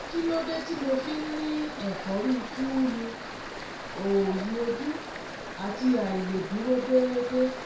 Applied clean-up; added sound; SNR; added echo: none; Stream; 9 dB; reverberation time 0.6 s.